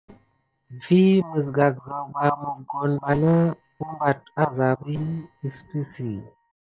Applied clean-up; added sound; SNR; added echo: neural separator model SepFormer DNS4.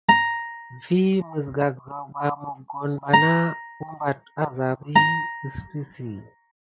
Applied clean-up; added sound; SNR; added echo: none; Acoustic guitar; -3 dB; none.